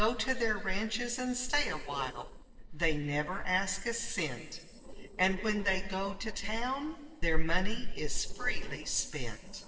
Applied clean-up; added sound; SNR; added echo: neural separator model SepFormer DNS4.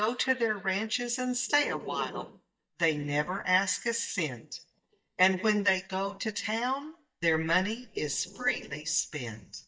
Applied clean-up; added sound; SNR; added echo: neural mask model DeepFilterNet 3.